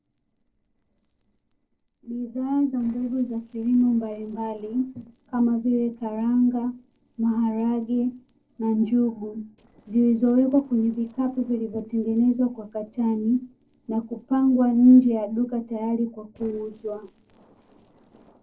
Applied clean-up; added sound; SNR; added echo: neural separator model SepFormer DNS4.